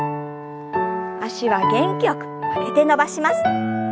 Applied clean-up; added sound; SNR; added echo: none; none; none; none.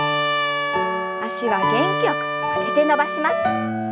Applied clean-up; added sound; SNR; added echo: none; Trumpet; 2 dB; none.